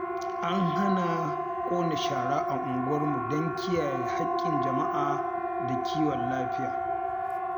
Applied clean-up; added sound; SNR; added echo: none; Siren; -2 dB; none.